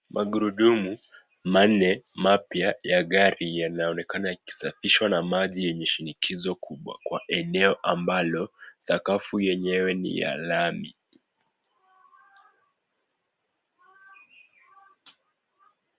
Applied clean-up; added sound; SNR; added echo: none; none; none; none.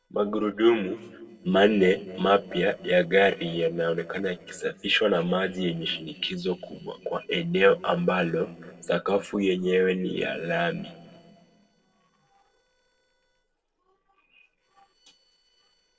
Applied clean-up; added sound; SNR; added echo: neural separator model SepFormer DNS4.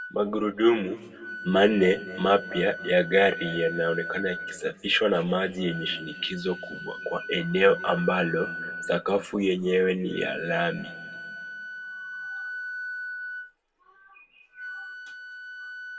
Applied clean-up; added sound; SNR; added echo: none; Wind instrument, woodwind instrument; 11 dB; reverberation time 1.6 s.